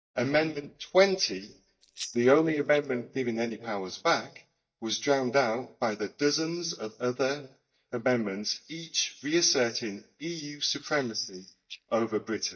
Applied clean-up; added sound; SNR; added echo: neural mask model DeepFilterNet 3.